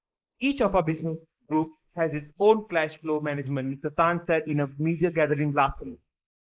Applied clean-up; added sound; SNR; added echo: neural mask model Resemble Enhance denoiser.